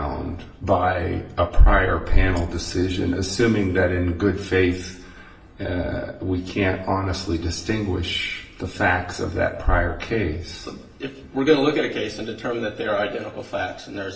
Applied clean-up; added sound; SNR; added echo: none; none; none; reverberation time 0.9 s.